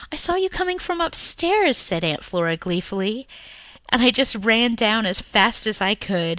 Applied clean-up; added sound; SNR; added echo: none; none; none; none.